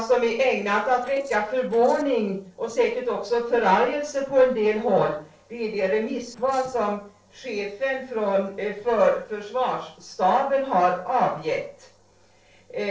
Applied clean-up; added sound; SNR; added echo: neural separator model SepFormer DNS4.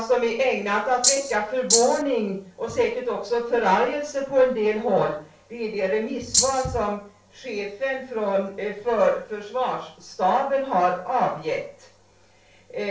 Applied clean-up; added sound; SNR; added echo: none; Rattle (instrument); -3 dB; reverberation time 0.4 s.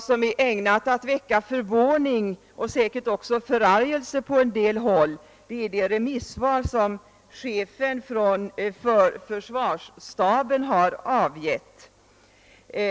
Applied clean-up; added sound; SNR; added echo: none; none; none; none.